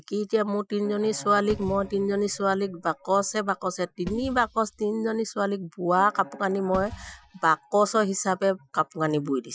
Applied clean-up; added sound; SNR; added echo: classical method Wiener filter.